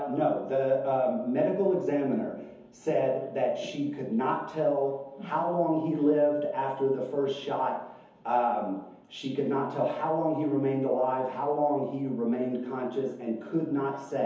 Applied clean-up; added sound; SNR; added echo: none; none; none; reverberation time 0.6 s.